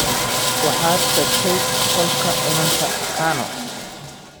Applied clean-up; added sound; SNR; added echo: none; Sawing; -5 dB; none.